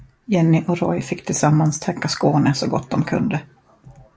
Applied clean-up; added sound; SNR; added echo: none; none; none; none.